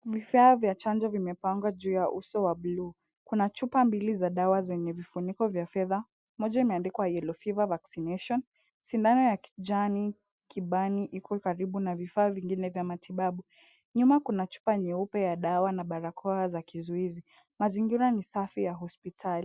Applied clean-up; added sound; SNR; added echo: none; none; none; none.